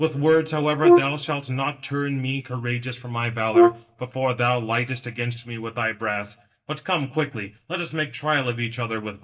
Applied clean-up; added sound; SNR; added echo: neural mask model DeepFilterNet 3.